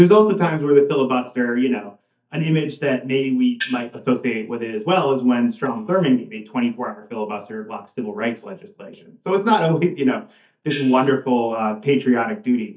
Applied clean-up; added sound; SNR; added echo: neural mask model DeepFilterNet 3.